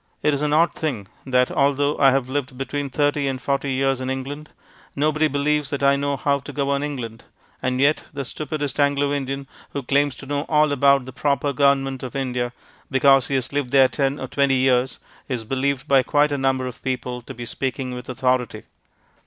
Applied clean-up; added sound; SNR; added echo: none; none; none; none.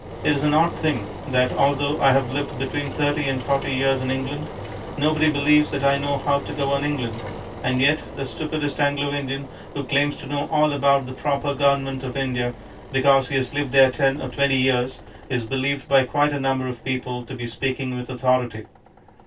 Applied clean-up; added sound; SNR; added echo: none; Engine; 12 dB; reverberation time 0.1 s.